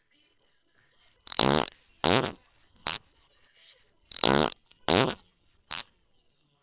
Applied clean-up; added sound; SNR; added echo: neural separator model SepFormer WHAMR!.